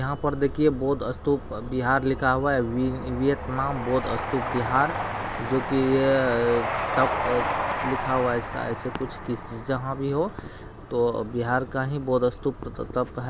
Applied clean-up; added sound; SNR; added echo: none; Train; 8 dB; none.